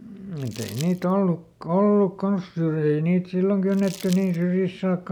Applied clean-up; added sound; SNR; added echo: none; Crumpling, crinkling; 19 dB; none.